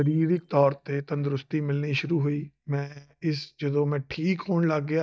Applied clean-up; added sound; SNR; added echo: neural mask model DeepFilterNet 3.